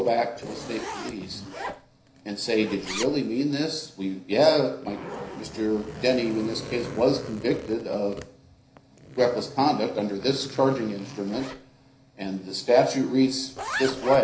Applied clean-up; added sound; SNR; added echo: none; Zipper (clothing); 13 dB; reverberation time 0.5 s.